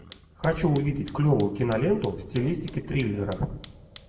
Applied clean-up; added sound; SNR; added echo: none; Fire; 13 dB; reverberation time 0.7 s.